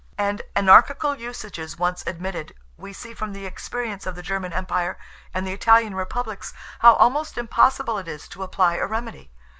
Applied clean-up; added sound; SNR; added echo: none; none; none; none.